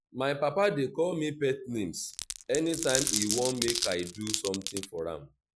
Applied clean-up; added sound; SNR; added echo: none; Glass; 2 dB; none.